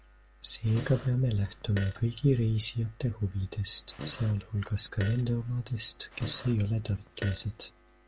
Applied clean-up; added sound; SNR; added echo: none; Fart; 18 dB; none.